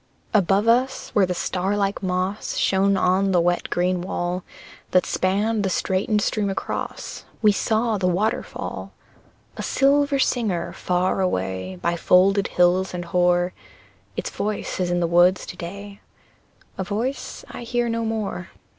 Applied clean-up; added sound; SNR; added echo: none; none; none; none.